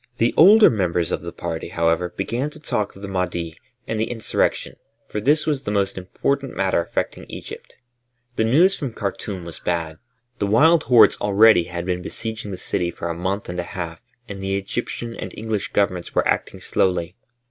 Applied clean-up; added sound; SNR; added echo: none; none; none; none.